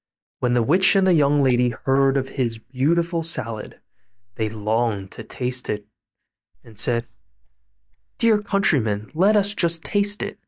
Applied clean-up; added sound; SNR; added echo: neural mask model DeepFilterNet 3.